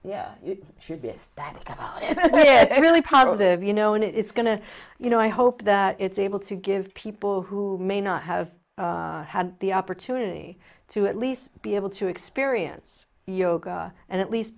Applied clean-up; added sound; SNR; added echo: neural mask model Resemble Enhance denoiser.